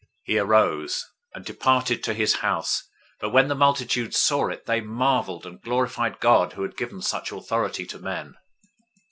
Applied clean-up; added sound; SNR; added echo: none; none; none; none.